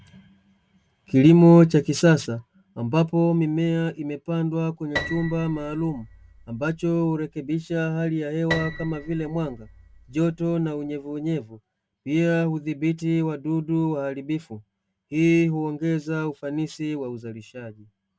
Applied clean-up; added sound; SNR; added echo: none; Piano; 14 dB; none.